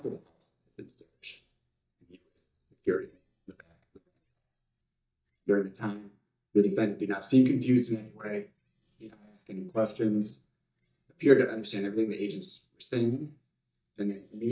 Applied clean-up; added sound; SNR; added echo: neural mask model DeepFilterNet 3.